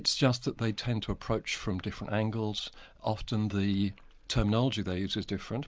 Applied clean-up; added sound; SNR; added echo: none; none; none; none.